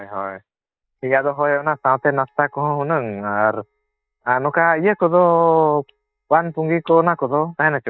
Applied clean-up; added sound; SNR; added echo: neural mask model DeepFilterNet 3.